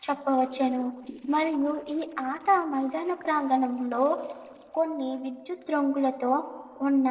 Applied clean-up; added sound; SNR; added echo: neural separator model SepFormer DNS4.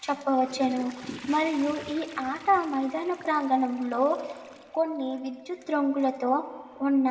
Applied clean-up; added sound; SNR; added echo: none; Toilet flush / Water; 20 dB; reverberation time 2.9 s.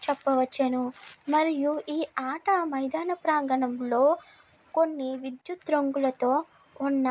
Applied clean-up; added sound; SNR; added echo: none; none; none; none.